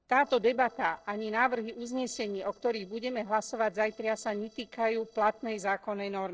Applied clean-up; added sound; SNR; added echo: neural separator model SepFormer DNS4.